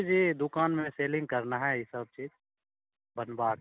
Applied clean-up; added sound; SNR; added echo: none; none; none; none.